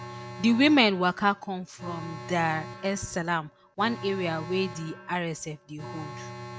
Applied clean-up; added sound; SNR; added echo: none; Alarm; 14 dB; none.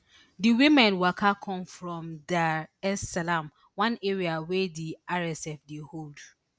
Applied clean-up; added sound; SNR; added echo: none; none; none; none.